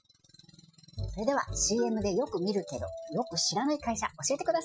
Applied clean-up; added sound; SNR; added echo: classical method Wiener filter.